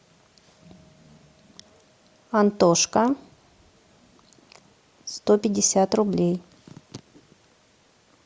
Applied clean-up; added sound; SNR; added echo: none; none; none; none.